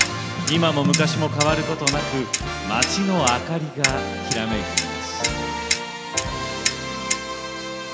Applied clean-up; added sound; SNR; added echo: none; Clock; 5 dB; none.